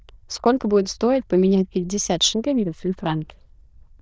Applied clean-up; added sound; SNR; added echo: neural diffusion model UNIVERSE++.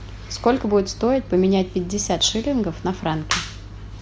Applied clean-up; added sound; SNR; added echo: none; none; none; none.